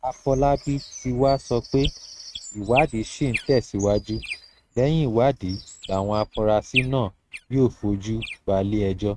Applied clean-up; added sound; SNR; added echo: neural mask model RNNoise.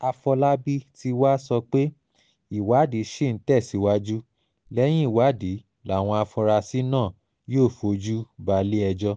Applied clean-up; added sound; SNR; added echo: none; none; none; none.